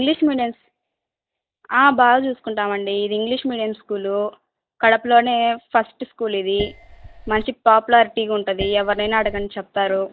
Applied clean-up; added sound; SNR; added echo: neural mask model DeepFilterNet 3.